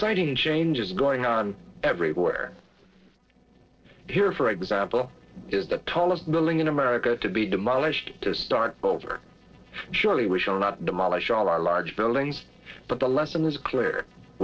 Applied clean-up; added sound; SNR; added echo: neural separator model SepFormer DNS4.